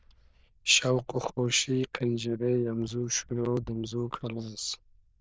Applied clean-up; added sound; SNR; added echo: neural diffusion model UNIVERSE++.